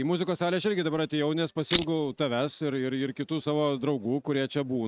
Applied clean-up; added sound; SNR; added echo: neural mask model RNNoise.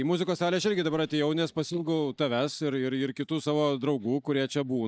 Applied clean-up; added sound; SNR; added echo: neural mask model DeepFilterNet 3.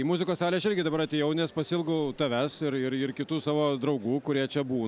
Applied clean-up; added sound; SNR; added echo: none; none; none; none.